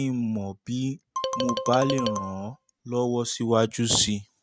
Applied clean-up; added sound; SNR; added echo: neural mask model RNNoise.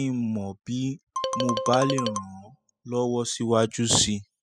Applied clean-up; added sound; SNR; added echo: classical method spectral subtraction.